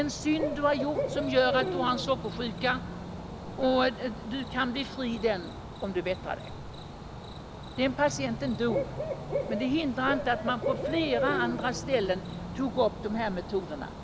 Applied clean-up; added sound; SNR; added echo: none; Cricket / Bird; 5 dB; none.